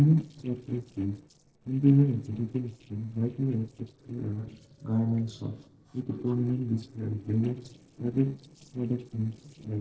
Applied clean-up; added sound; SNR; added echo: neural separator model SepFormer DNS4.